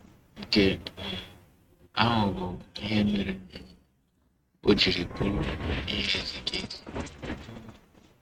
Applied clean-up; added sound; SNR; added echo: neural mask model RNNoise.